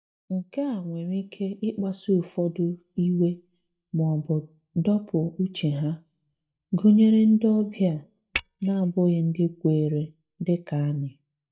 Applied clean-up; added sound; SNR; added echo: neural mask model DeepFilterNet 3.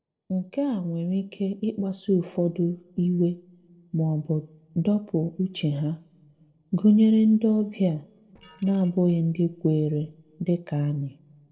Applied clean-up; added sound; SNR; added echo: neural separator model SepFormer DNS4.